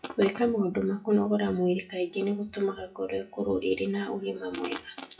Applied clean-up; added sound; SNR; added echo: classical method WPE with log-MMSE.